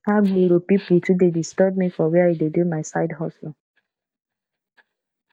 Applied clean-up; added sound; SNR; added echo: neural mask model DeepFilterNet 3.